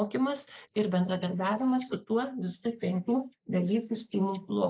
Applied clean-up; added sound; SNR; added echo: neural mask model Resemble Enhance denoiser.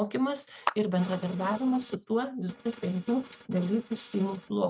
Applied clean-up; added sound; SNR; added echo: neural mask model RNNoise.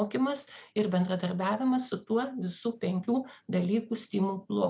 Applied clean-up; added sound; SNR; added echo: none; none; none; none.